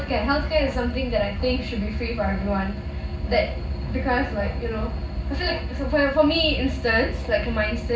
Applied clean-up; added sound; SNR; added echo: none; Musical instrument; 9 dB; reverberation time 0.4 s.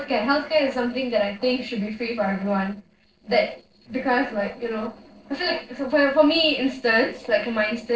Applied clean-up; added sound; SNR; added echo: neural separator model SepFormer DNS4.